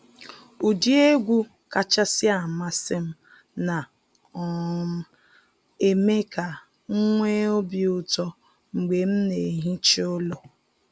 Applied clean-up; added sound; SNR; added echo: none; none; none; none.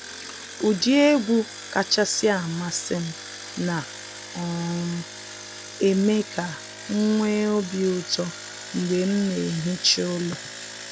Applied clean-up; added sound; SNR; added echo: none; Engine; 13 dB; none.